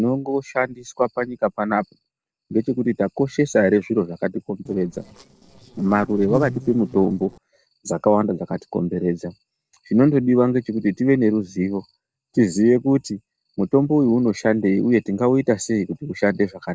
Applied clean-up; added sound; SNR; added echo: neural separator model SepFormer DNS4.